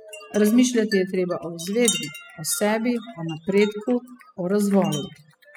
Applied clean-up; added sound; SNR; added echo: classical method spectral subtraction.